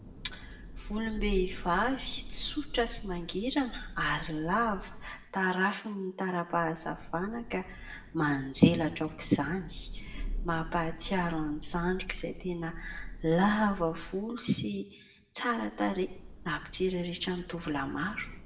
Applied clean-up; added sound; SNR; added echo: none; Thunder / Rain; 10 dB; reverberation time 0.6 s.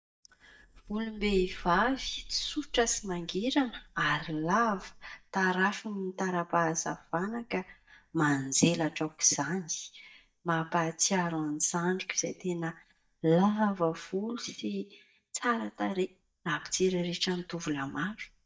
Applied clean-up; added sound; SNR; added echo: neural mask model DeepFilterNet 3.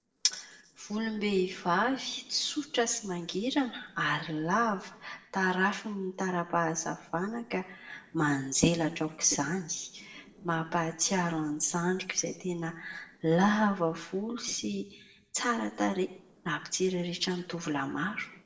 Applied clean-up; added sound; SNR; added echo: neural separator model SepFormer DNS4.